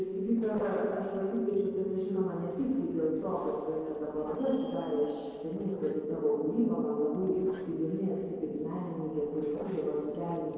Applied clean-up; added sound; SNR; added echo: neural separator model SepFormer DNS4.